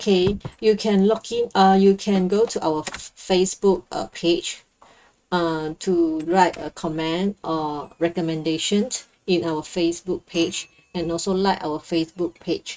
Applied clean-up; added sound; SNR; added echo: neural mask model RNNoise.